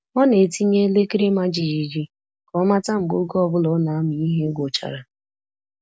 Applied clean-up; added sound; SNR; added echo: none; none; none; none.